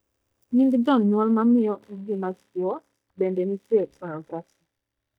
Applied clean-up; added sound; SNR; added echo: neural mask model DeepFilterNet 3.